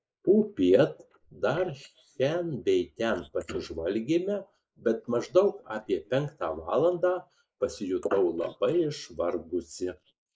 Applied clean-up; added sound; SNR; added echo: neural mask model Resemble Enhance denoiser.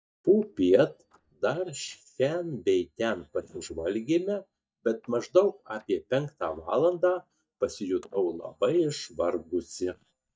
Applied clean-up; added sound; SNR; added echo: neural mask model DeepFilterNet 3.